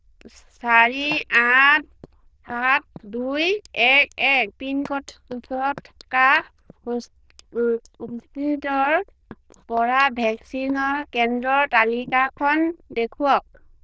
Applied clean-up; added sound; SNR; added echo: neural diffusion model UNIVERSE++.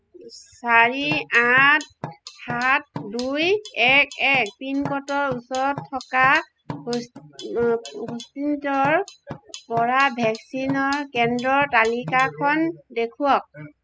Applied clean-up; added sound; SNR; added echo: classical method spectral subtraction.